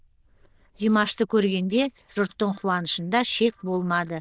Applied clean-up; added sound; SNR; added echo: neural diffusion model UNIVERSE++.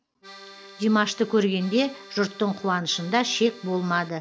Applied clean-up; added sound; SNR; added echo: none; Accordion; 20 dB; none.